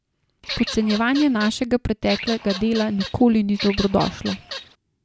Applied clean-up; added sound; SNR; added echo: none; Bird vocalization, bird call, bird song / Fowl; 11 dB; none.